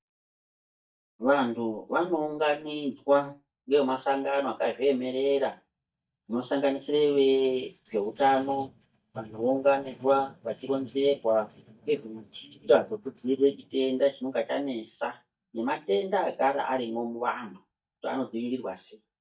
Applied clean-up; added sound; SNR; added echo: neural mask model DeepFilterNet 3.